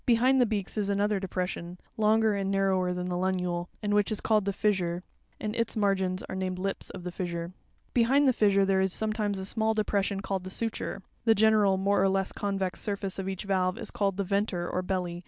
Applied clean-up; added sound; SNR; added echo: none; none; none; none.